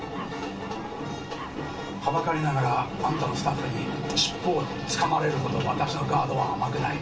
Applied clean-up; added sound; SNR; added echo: none; Dog; 18 dB; reverberation time 0.3 s.